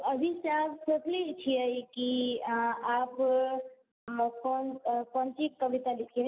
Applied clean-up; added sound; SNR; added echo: none; none; none; none.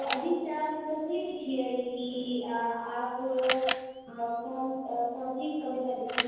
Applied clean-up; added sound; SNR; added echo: none; Camera; 7 dB; reverberation time 1.2 s.